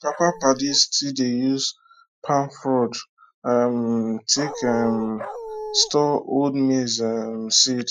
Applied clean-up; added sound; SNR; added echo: classical method Wiener filter.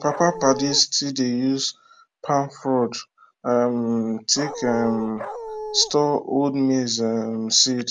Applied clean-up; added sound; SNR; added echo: none; Dog; 10 dB; none.